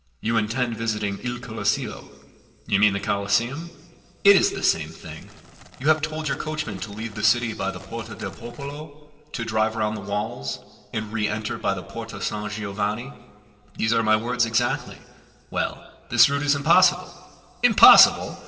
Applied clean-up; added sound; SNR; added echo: none; Crackle; 20 dB; reverberation time 1.9 s.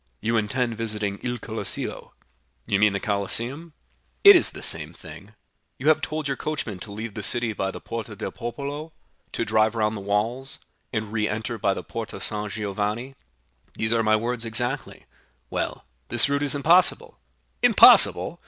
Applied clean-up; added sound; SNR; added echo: none; none; none; none.